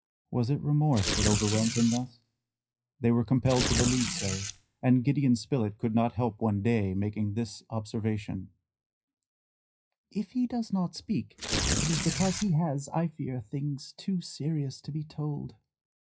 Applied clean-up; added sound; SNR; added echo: classical method WPE with log-MMSE.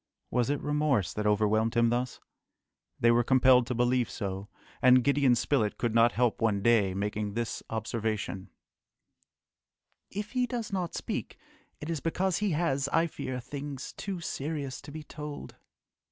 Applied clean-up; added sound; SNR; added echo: none; none; none; none.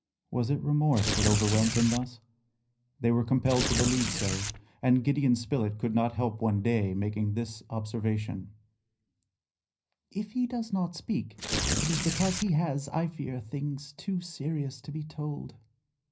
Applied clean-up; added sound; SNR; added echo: none; Tearing; 1 dB; reverberation time 0.4 s.